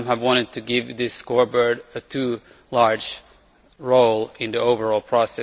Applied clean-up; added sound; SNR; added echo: none; none; none; none.